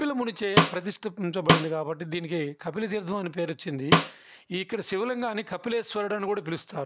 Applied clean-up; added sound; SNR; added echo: none; Snare drum; -4 dB; none.